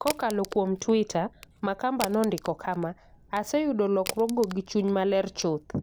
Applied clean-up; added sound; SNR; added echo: none; Crack; 15 dB; none.